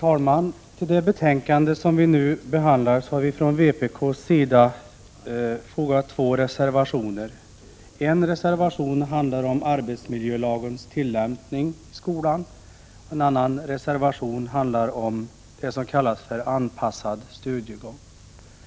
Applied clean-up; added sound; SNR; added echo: none; none; none; none.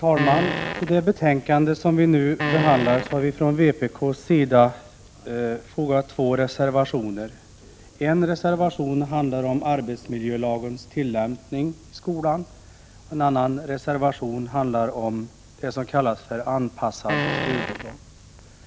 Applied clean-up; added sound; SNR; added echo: none; Fart; 5 dB; none.